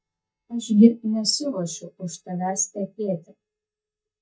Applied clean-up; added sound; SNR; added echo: neural mask model DeepFilterNet 3.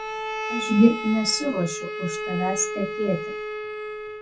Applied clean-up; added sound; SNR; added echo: none; Bowed string instrument; 6 dB; reverberation time 0.3 s.